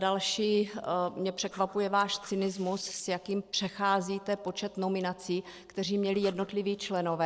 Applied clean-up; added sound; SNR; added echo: neural separator model SepFormer DNS4.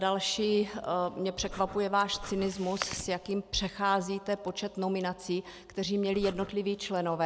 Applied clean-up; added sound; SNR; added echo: none; Chewing, mastication + Breathing; 12 dB; none.